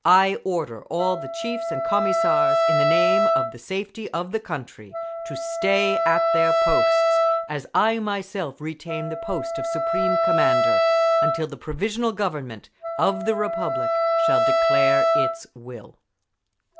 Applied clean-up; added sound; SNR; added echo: none; Wind instrument, woodwind instrument; -4 dB; none.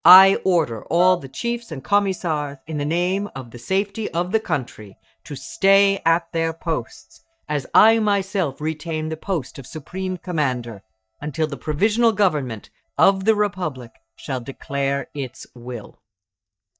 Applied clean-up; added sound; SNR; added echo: neural mask model DeepFilterNet 3.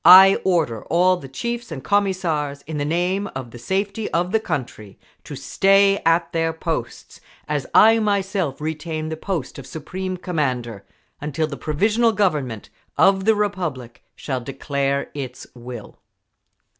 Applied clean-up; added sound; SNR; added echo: none; none; none; none.